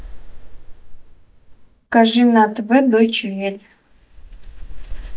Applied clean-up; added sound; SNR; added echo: neural mask model DeepFilterNet 3.